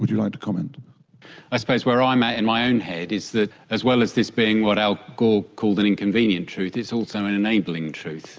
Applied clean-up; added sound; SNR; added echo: none; none; none; none.